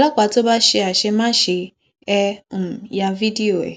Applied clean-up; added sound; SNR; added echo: none; none; none; none.